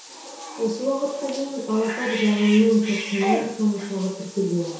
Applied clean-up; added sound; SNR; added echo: none; Bathtub (filling or washing) / Cat; 10 dB; reverberation time 0.7 s.